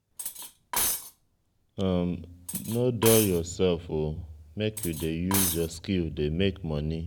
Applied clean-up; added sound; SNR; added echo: none; Cutlery, silverware; 6 dB; none.